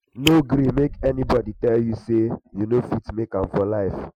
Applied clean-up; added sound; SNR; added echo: classical method Wiener filter.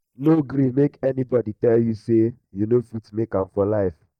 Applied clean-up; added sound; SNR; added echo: neural mask model DeepFilterNet 3.